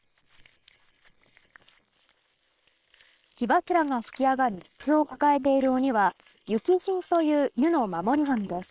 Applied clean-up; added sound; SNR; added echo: neural separator model SepFormer WHAM!.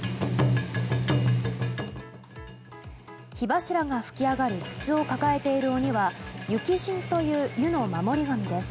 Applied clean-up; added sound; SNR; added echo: none; none; none; none.